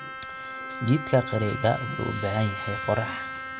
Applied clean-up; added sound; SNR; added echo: none; Bowed string instrument; 7 dB; none.